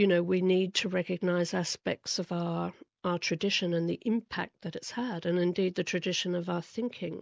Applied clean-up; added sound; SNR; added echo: none; none; none; none.